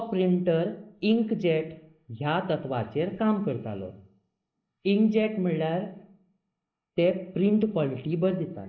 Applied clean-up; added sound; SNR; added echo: neural mask model Resemble Enhance denoiser.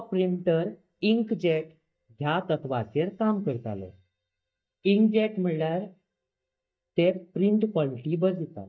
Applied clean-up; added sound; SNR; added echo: neural mask model DeepFilterNet 3.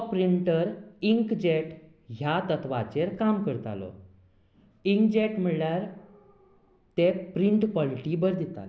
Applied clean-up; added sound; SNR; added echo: none; none; none; none.